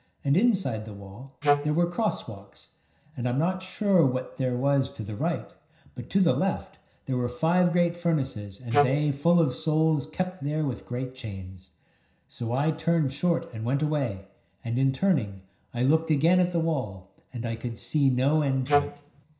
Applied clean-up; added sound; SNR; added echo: none; Wind instrument, woodwind instrument; 0 dB; reverberation time 0.5 s.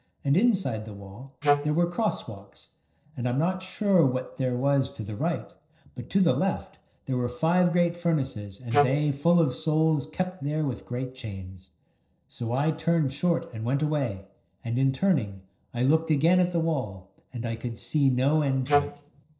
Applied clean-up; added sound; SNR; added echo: neural separator model SepFormer DNS4.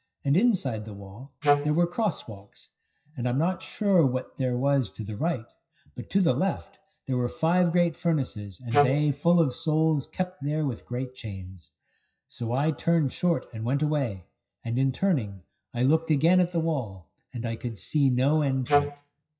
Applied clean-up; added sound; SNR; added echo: classical method WPE with log-MMSE.